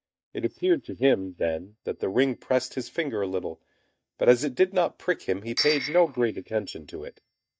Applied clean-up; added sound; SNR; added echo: neural mask model DeepFilterNet 3.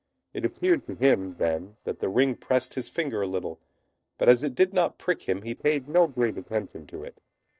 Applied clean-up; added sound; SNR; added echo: neural separator model SepFormer DNS4.